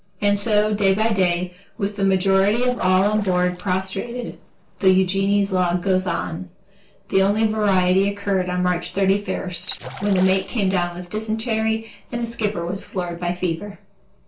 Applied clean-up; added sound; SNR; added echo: neural separator model SepFormer DNS4.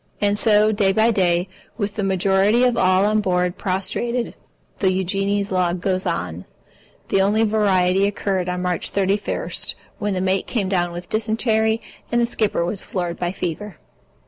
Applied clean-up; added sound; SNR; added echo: none; none; none; none.